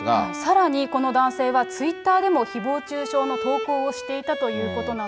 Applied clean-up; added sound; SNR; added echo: none; Bowed string instrument; 10 dB; none.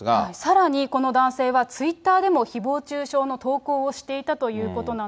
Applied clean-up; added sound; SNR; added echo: none; none; none; none.